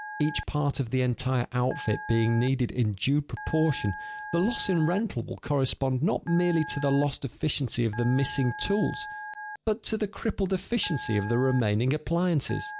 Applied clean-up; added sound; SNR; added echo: none; Telephone; 14 dB; none.